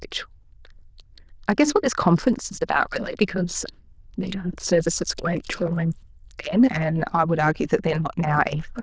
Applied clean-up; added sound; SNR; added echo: neural diffusion model UNIVERSE++.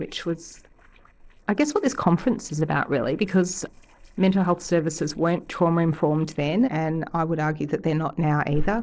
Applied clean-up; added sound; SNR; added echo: neural separator model SepFormer DNS4.